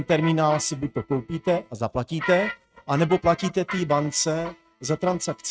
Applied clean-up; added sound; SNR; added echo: neural mask model RNNoise.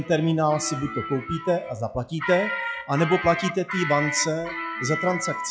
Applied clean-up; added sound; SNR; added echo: classical method log-MMSE.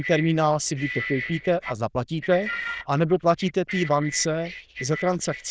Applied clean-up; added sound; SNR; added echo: neural diffusion model UNIVERSE++.